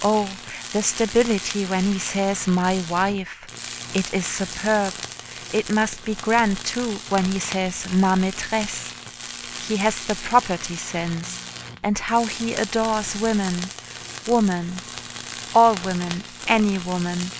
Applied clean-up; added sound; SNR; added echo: none; Tools; 12 dB; none.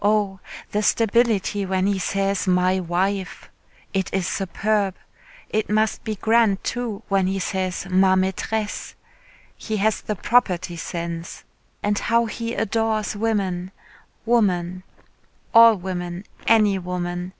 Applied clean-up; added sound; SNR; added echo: none; none; none; none.